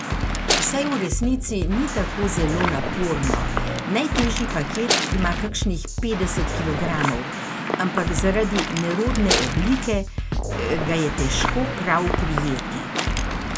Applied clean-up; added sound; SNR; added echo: none; Waves, surf / Wind + Drum kit; -1 dB; none.